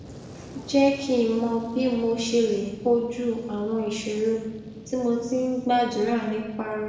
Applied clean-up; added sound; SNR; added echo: none; Fire; 18 dB; reverberation time 1.1 s.